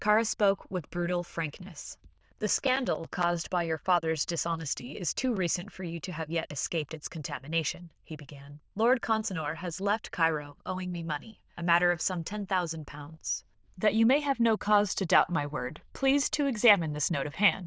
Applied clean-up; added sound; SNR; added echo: neural diffusion model UNIVERSE++.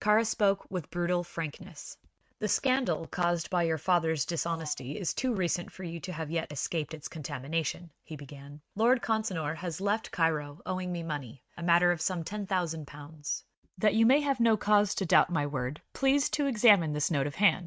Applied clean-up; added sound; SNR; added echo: neural mask model RNNoise.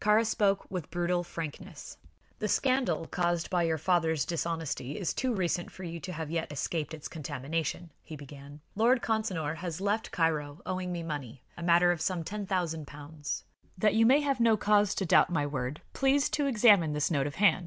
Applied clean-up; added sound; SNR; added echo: none; none; none; none.